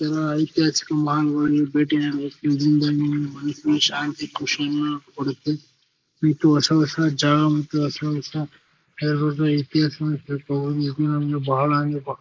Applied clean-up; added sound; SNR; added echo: neural mask model Resemble Enhance denoiser.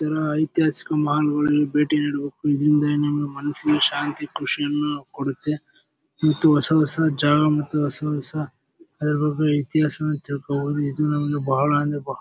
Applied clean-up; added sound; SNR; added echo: none; none; none; none.